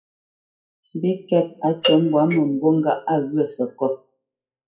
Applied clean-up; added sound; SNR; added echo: classical method WPE with log-MMSE.